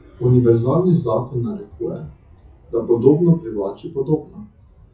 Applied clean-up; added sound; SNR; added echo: classical method WPE with log-MMSE.